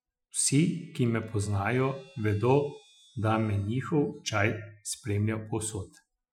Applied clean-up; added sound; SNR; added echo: classical method Wiener filter.